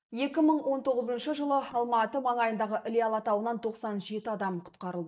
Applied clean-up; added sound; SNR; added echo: neural mask model DeepFilterNet 3.